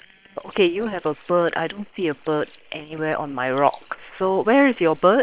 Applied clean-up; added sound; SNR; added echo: neural separator model SepFormer WHAM!.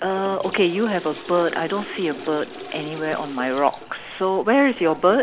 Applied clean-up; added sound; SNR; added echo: none; Toilet flush / Water; 16 dB; none.